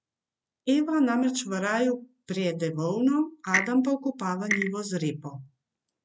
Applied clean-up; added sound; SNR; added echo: none; Clock; 5 dB; none.